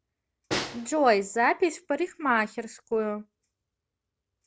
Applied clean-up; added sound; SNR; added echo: none; Snare drum; 11 dB; none.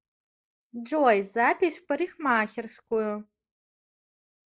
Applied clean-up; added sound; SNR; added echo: neural mask model Resemble Enhance denoiser.